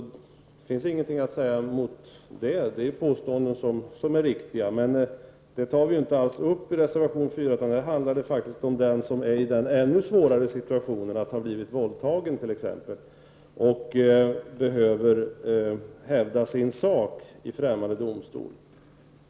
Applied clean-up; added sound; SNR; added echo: none; none; none; none.